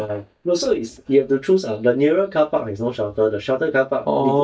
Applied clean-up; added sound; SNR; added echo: neural mask model DeepFilterNet 3.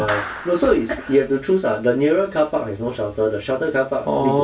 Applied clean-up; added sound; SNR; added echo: none; Clapping; 15 dB; reverberation time 0.2 s.